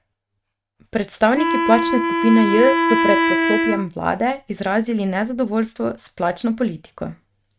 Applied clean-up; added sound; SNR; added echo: neural mask model RNNoise.